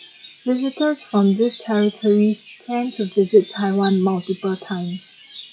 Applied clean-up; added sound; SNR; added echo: classical method log-MMSE.